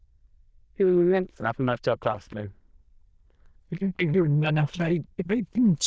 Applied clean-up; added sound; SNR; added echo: neural diffusion model UNIVERSE++.